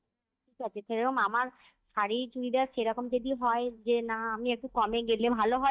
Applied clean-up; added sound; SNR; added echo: neural mask model DeepFilterNet 3.